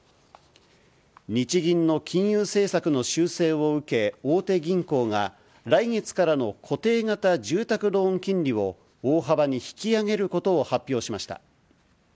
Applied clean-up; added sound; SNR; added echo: none; none; none; none.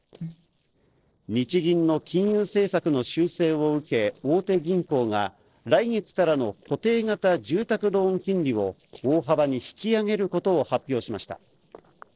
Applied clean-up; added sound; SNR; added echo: neural separator model SepFormer DNS4.